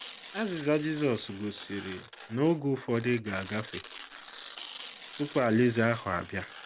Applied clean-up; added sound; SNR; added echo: none; Tearing; 16 dB; none.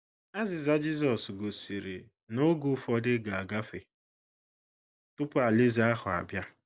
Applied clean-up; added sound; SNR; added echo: none; none; none; none.